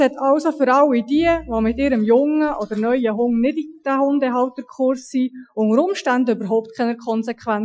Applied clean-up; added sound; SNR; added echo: classical method Wiener filter.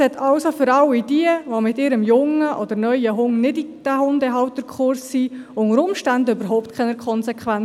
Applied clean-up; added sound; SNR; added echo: none; none; none; none.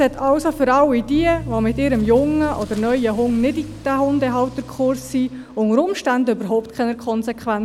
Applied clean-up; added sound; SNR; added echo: none; Accelerating, revving, vroom / Motor vehicle (road); 16 dB; none.